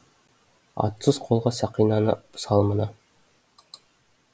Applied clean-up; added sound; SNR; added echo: none; none; none; none.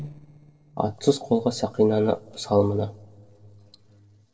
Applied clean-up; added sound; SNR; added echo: neural separator model SepFormer DNS4.